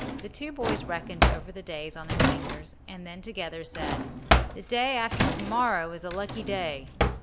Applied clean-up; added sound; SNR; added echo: none; Drawer open or close; -4 dB; none.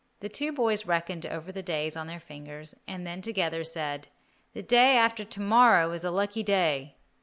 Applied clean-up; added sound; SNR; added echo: none; none; none; none.